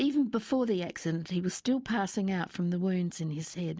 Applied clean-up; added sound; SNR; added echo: none; none; none; none.